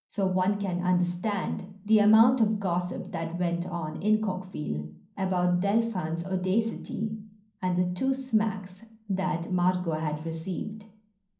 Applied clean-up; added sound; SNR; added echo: none; none; none; reverberation time 0.6 s.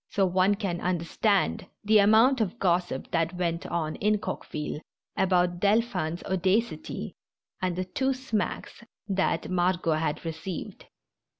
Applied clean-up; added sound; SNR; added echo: none; none; none; none.